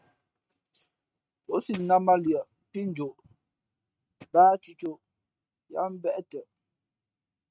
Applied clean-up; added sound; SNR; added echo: neural mask model RNNoise.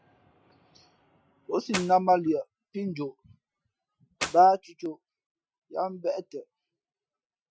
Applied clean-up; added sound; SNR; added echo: classical method Wiener filter.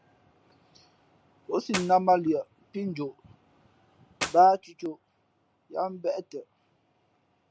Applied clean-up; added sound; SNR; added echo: none; Clapping; 6 dB; none.